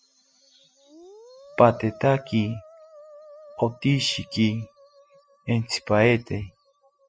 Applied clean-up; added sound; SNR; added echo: classical method spectral subtraction.